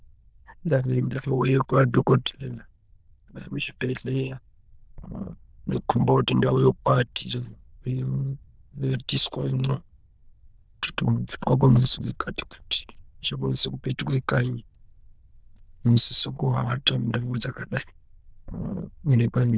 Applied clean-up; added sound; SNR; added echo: neural diffusion model UNIVERSE++.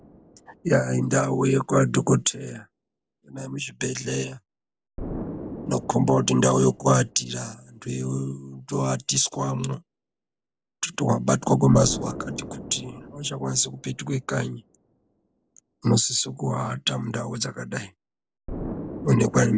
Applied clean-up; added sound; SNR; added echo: none; Explosion; 16 dB; none.